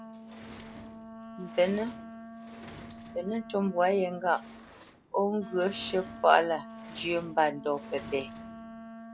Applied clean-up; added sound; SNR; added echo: none; Sliding door + Wind instrument, woodwind instrument; 13 dB; none.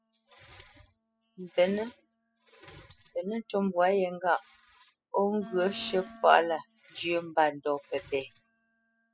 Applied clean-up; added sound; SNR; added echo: classical method spectral subtraction.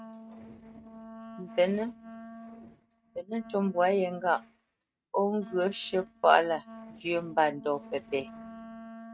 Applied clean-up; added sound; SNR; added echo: neural mask model RNNoise.